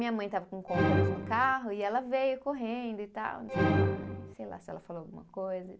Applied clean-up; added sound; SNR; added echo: none; Musical instrument; -2 dB; none.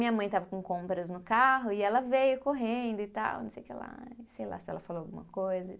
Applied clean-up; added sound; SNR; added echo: none; none; none; none.